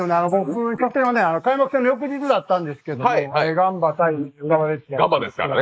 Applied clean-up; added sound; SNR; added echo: neural mask model Resemble Enhance denoiser.